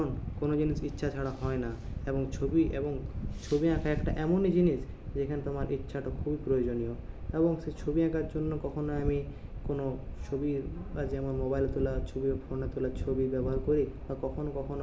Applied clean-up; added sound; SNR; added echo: none; none; none; none.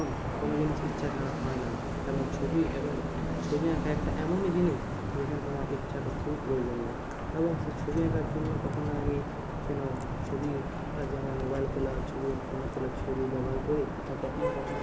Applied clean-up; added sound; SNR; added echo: none; Traffic noise, roadway noise / Vehicle horn, car horn, honking; 2 dB; none.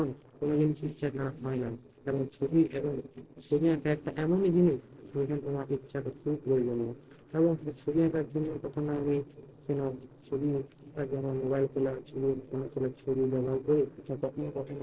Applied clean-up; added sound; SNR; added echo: neural separator model SepFormer DNS4.